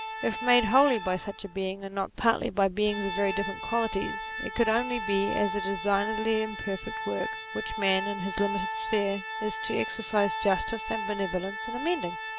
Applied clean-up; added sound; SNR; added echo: none; Organ; 6 dB; none.